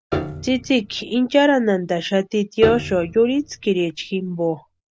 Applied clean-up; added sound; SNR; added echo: none; Piano; 12 dB; none.